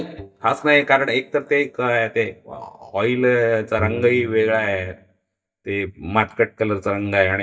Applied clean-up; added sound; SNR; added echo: neural mask model DeepFilterNet 3.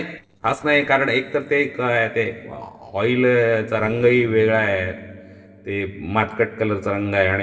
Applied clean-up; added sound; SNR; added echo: neural separator model SepFormer DNS4.